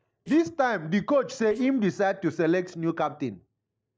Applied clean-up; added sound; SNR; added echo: neural separator model SepFormer DNS4.